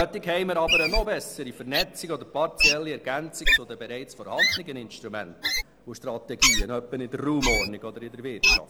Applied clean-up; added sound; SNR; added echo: none; Wild animals; -3 dB; none.